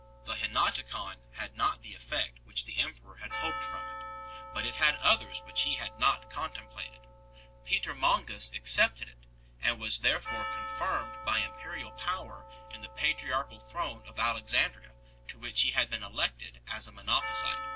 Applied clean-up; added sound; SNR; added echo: none; Percussion; 11 dB; none.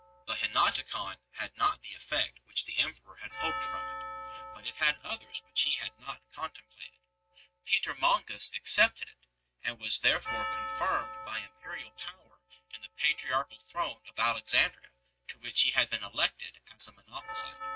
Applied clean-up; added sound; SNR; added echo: neural mask model RNNoise.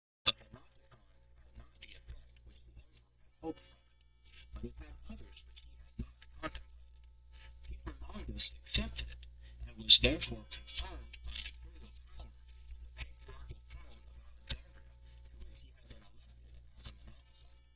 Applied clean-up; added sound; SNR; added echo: neural mask model DeepFilterNet 3.